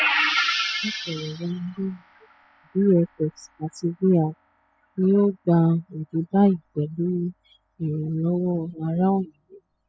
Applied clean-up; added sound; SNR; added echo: classical method spectral subtraction.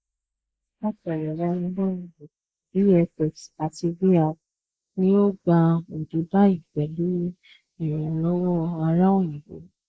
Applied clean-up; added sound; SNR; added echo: neural mask model Resemble Enhance denoiser.